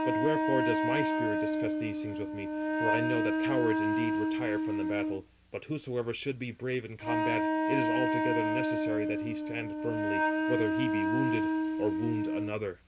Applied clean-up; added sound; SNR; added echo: none; Wind instrument, woodwind instrument; -5 dB; none.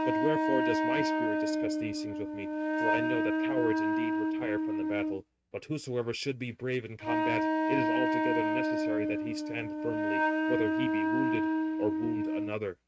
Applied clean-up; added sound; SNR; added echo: neural mask model RNNoise.